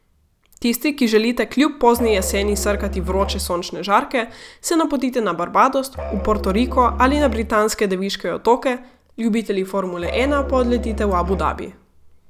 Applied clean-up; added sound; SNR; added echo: none; Musical instrument; 7 dB; none.